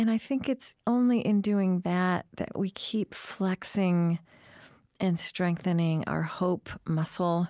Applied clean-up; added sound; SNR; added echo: none; none; none; none.